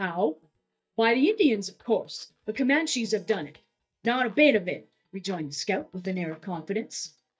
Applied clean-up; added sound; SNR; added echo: neural mask model DeepFilterNet 3.